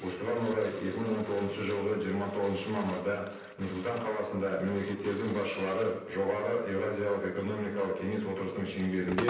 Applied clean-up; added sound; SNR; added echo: none; Telephone; 15 dB; reverberation time 0.9 s.